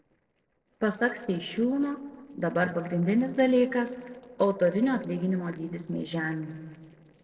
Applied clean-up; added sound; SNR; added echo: neural separator model SepFormer DNS4.